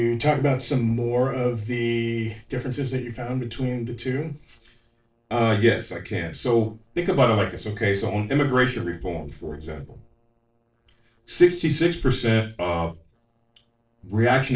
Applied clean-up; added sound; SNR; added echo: neural separator model SepFormer DNS4.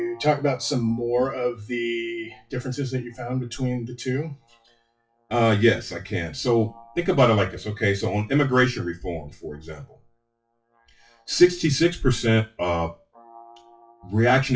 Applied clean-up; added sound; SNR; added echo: classical method WPE with log-MMSE.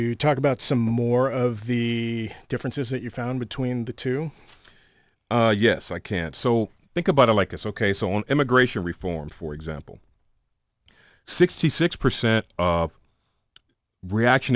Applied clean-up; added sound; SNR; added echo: none; none; none; none.